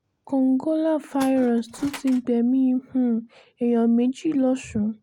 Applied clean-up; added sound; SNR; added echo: none; Tools; 18 dB; none.